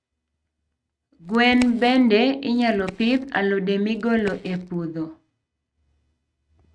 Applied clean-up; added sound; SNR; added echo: neural mask model RNNoise.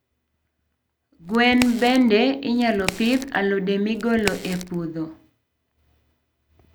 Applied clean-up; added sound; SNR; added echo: none; Crack; 11 dB; none.